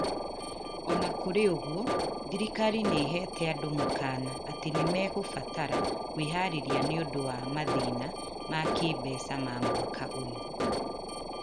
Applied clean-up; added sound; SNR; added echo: none; Alarm; 0 dB; none.